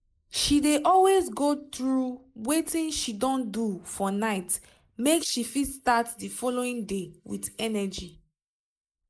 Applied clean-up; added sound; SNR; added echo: neural mask model Resemble Enhance denoiser.